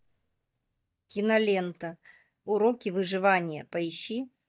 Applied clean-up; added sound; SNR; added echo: neural mask model DeepFilterNet 3.